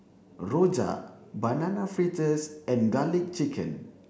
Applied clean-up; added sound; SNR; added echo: none; none; none; none.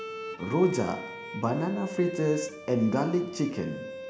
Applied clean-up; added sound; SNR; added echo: none; Bowed string instrument; 11 dB; none.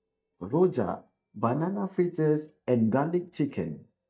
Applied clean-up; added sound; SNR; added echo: neural mask model DeepFilterNet 3.